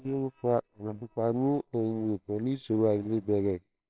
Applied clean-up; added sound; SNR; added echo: neural separator model SepFormer WHAMR!.